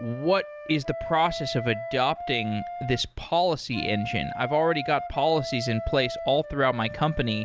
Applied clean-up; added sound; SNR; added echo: none; Wind instrument, woodwind instrument; 10 dB; none.